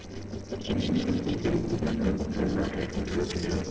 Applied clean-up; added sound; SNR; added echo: neural separator model SepFormer DNS4.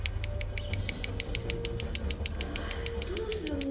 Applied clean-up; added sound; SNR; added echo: none; Scissors; -4 dB; reverberation time 0.9 s.